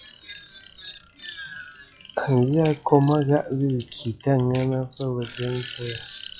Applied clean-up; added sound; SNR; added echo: classical method log-MMSE.